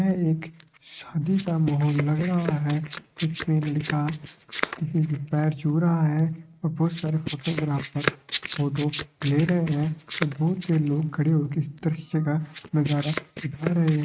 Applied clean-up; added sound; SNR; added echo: neural mask model RNNoise.